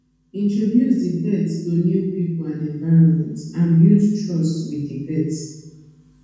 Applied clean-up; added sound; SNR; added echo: none; none; none; reverberation time 1.1 s.